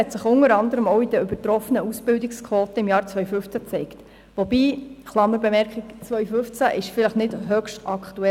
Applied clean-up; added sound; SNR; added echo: none; none; none; none.